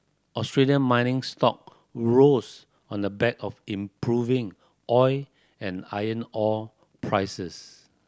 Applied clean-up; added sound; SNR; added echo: none; none; none; none.